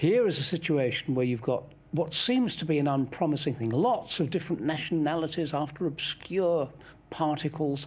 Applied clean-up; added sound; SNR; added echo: none; none; none; none.